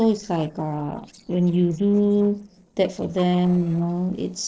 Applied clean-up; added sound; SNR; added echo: neural separator model SepFormer DNS4.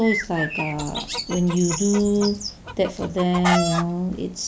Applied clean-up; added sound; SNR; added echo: none; Bird + Chicken, rooster; 6 dB; none.